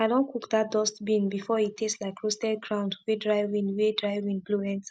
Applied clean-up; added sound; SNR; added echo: none; none; none; none.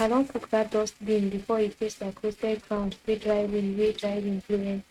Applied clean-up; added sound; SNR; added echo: neural mask model RNNoise.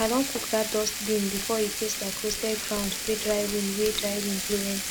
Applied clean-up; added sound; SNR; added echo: none; Frying (food); 4 dB; none.